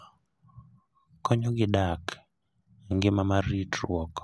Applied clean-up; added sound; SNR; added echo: none; none; none; none.